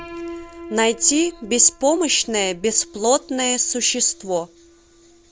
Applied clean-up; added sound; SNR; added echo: none; Piano; 19 dB; none.